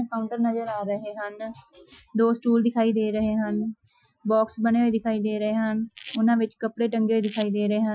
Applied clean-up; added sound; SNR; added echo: classical method Wiener filter.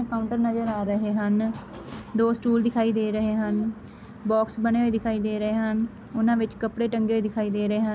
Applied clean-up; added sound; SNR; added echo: none; none; none; none.